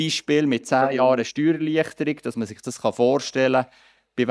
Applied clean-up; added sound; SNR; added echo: neural mask model DeepFilterNet 3.